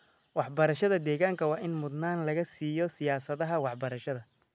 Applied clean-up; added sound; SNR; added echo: none; none; none; none.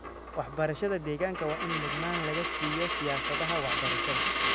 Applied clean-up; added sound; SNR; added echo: none; Coin (dropping); -1 dB; none.